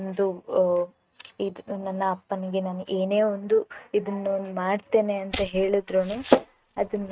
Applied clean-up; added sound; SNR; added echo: neural mask model RNNoise.